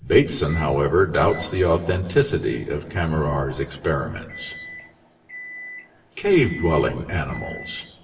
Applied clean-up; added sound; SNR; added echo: none; Microwave oven; 18 dB; reverberation time 1.4 s.